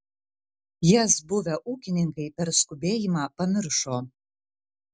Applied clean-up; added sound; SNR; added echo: none; none; none; none.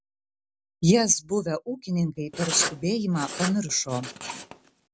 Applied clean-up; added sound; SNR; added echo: none; Writing; 8 dB; none.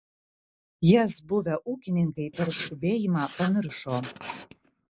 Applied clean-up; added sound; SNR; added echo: neural mask model Resemble Enhance denoiser.